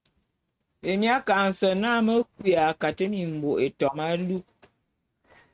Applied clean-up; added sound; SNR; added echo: neural mask model RNNoise.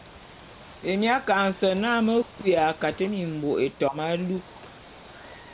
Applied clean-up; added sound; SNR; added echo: none; Ocean / Boat, Water vehicle; 20 dB; none.